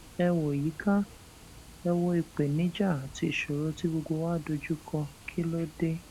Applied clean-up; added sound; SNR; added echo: none; Water; 20 dB; none.